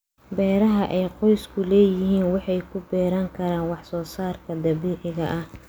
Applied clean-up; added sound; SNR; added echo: none; none; none; none.